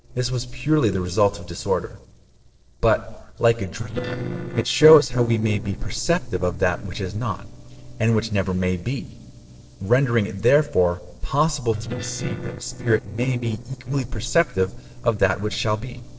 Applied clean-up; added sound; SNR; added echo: neural separator model SepFormer DNS4.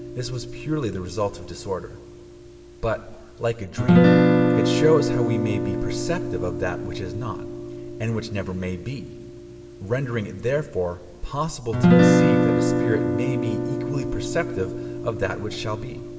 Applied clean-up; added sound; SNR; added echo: none; Guitar; -4 dB; reverberation time 2.2 s.